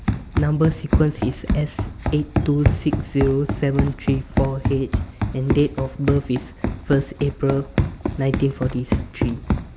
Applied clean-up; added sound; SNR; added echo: none; Run; 1 dB; none.